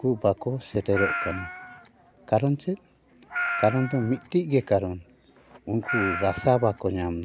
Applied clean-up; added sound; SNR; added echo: none; Meow; 6 dB; none.